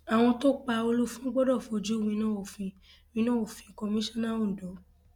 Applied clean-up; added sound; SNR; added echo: none; none; none; none.